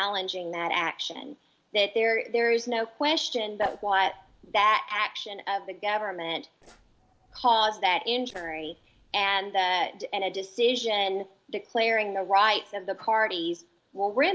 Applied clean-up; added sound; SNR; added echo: neural separator model SepFormer DNS4.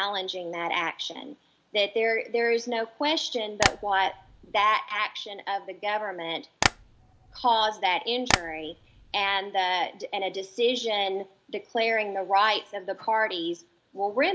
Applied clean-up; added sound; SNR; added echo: none; Tap; 3 dB; none.